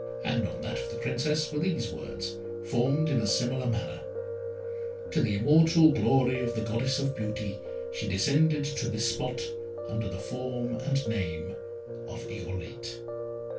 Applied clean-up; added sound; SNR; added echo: none; Piano; 7 dB; reverberation time 0.2 s.